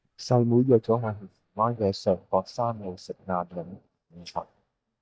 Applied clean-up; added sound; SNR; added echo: neural mask model DeepFilterNet 3.